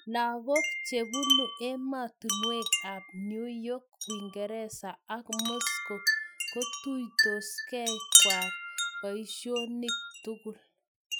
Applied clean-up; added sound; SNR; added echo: classical method Wiener filter.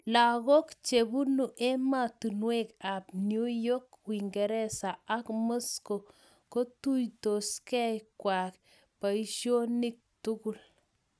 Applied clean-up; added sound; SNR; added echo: none; none; none; none.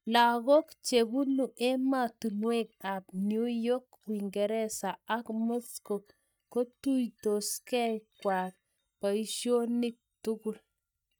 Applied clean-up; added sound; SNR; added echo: neural mask model DeepFilterNet 3.